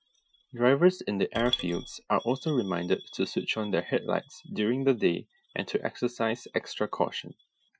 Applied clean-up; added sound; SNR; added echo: classical method Wiener filter.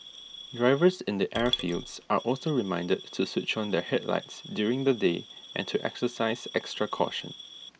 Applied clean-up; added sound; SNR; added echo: none; Coin (dropping) / Glass; 14 dB; none.